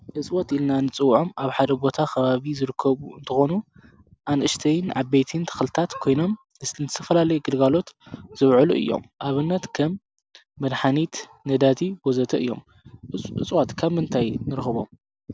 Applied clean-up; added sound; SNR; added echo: none; none; none; none.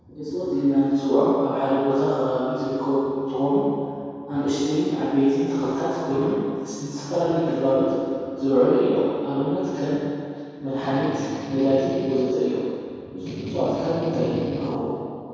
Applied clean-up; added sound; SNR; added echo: none; Strum; 13 dB; reverberation time 2.2 s.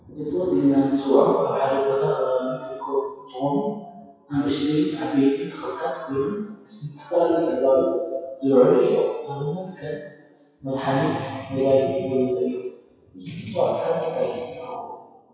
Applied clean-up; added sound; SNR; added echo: classical method WPE with log-MMSE.